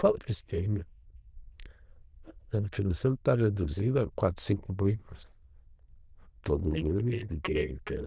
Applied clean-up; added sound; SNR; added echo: neural diffusion model UNIVERSE++.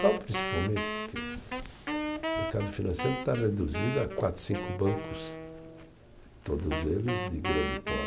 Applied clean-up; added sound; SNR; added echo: none; Wind instrument, woodwind instrument; 4 dB; none.